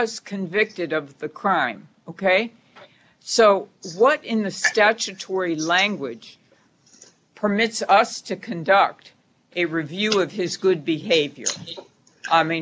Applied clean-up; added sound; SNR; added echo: none; none; none; none.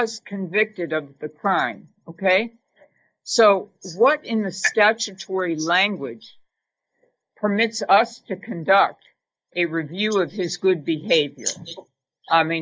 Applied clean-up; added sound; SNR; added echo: neural mask model Resemble Enhance denoiser.